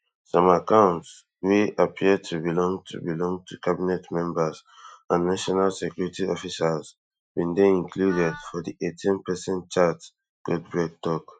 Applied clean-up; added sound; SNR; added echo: classical method Wiener filter.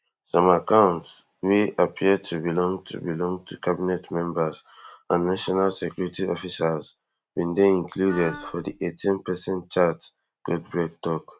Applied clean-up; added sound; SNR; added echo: none; Wind instrument, woodwind instrument; 15 dB; none.